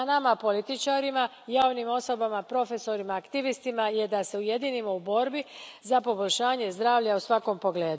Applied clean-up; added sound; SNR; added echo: none; none; none; none.